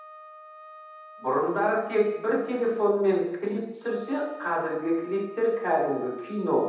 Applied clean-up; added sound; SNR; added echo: none; Wind instrument, woodwind instrument; 20 dB; reverberation time 0.8 s.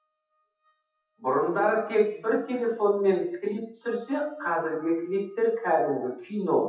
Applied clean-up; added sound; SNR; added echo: classical method WPE with log-MMSE.